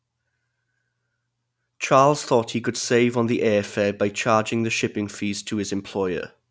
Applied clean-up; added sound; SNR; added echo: none; none; none; none.